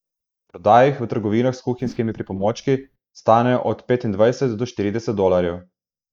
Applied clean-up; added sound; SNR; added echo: neural mask model DeepFilterNet 3.